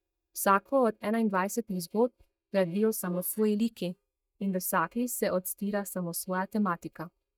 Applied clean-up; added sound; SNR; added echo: neural mask model DeepFilterNet 3.